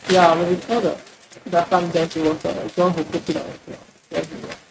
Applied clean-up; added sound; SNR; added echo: neural mask model RNNoise.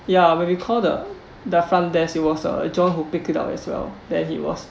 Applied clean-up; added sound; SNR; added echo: none; none; none; none.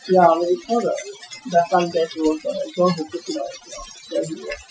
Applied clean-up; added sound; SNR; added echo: classical method Wiener filter.